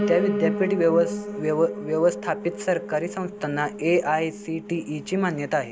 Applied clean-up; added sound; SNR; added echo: none; Piano; 7 dB; none.